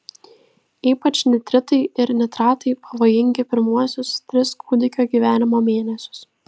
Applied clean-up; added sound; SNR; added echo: none; none; none; none.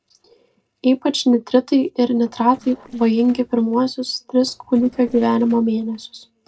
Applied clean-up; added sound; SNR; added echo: neural separator model SepFormer DNS4.